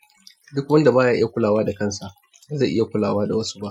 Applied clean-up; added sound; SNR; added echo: classical method Wiener filter.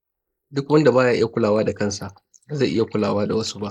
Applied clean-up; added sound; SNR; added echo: neural mask model Resemble Enhance denoiser.